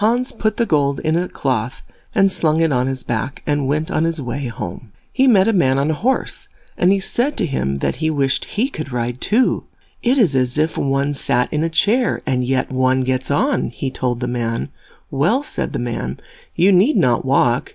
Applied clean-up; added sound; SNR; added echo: none; none; none; none.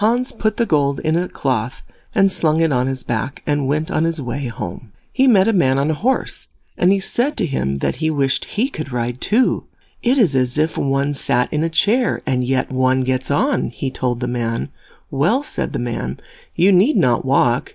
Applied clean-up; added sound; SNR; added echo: neural mask model Resemble Enhance denoiser.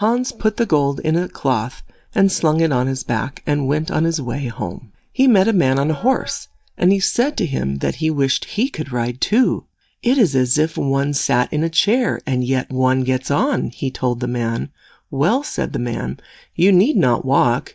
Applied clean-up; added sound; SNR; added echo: neural mask model DeepFilterNet 3.